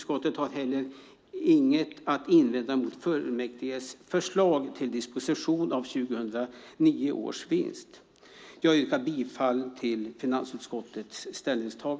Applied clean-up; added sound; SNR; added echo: none; none; none; none.